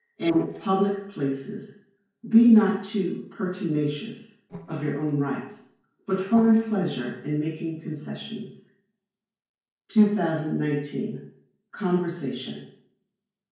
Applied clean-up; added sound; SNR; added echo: neural separator model SepFormer DNS4.